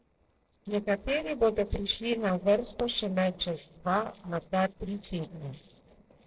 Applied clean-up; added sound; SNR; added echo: neural separator model SepFormer DNS4.